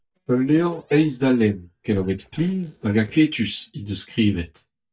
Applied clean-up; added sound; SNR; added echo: neural mask model DeepFilterNet 3.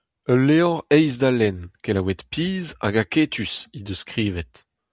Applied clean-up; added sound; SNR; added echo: none; none; none; none.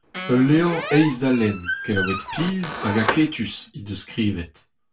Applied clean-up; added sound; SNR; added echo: none; Squeak; 7 dB; reverberation time 0.2 s.